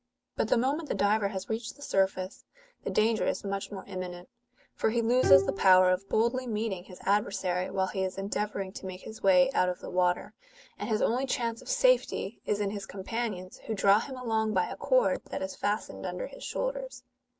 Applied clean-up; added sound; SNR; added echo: none; Bowed string instrument; 6 dB; none.